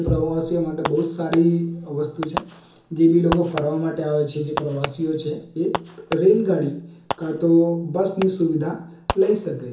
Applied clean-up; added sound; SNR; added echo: none; Fireworks; 12 dB; reverberation time 0.7 s.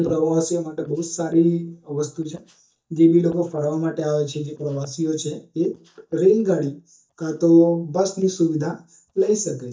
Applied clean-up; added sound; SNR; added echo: neural mask model DeepFilterNet 3.